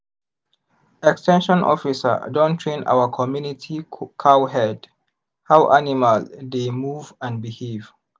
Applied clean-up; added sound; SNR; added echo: none; none; none; none.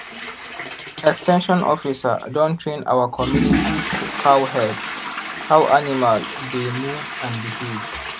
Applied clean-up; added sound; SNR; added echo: none; Toilet flush / Water; 6 dB; none.